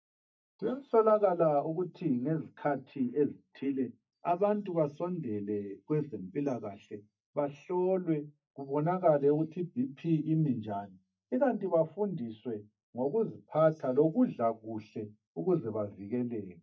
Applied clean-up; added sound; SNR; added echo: neural mask model DeepFilterNet 3.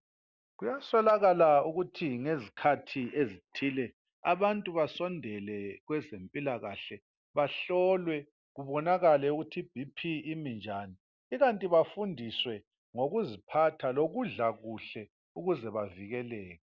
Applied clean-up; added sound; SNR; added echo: none; none; none; none.